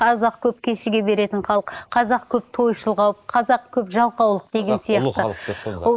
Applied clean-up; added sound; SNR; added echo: neural mask model Resemble Enhance denoiser.